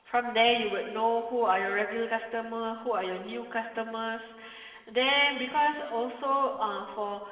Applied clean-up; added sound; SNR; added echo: neural separator model SepFormer DNS4.